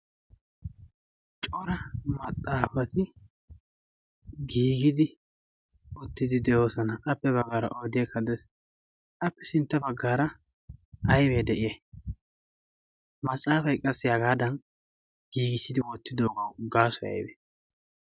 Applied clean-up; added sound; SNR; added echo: none; none; none; none.